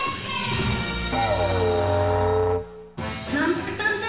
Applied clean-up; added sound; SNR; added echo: none; Musical instrument; -3 dB; reverberation time 0.9 s.